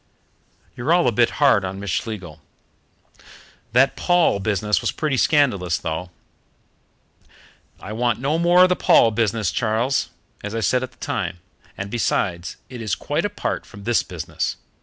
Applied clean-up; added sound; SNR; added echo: none; none; none; none.